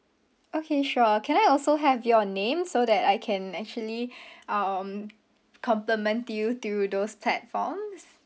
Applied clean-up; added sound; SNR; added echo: none; none; none; none.